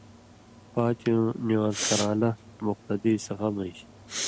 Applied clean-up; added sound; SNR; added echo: none; Respiratory sounds; 10 dB; none.